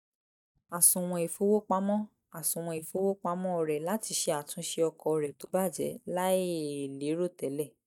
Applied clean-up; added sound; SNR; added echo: neural mask model DeepFilterNet 3.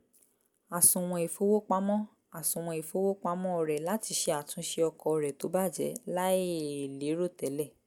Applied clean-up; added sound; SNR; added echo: none; none; none; none.